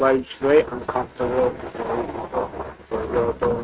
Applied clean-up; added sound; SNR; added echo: neural mask model RNNoise.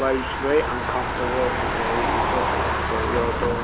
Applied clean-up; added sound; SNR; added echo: none; Motor vehicle (road); -2 dB; none.